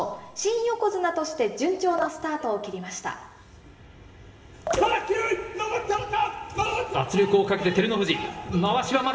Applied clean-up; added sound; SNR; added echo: none; Drip; 12 dB; reverberation time 1.6 s.